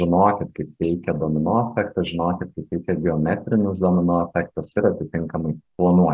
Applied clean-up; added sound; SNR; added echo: none; none; none; none.